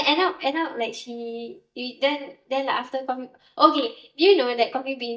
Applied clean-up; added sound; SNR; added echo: neural mask model DeepFilterNet 3.